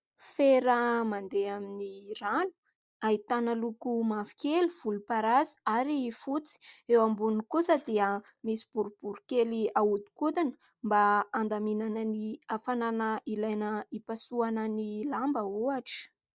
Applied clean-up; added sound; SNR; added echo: neural mask model DeepFilterNet 3.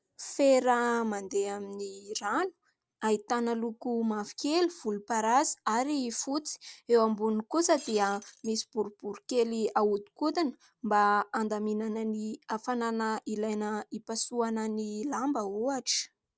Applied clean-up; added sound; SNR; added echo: none; Shatter; 18 dB; none.